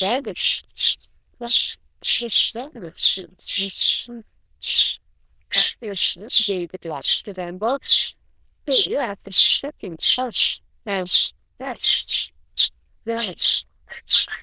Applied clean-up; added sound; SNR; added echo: neural diffusion model UNIVERSE++.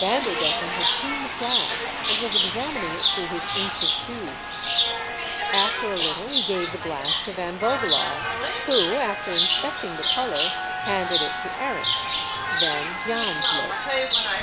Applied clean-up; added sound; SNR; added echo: none; Chirp, tweet; -5 dB; none.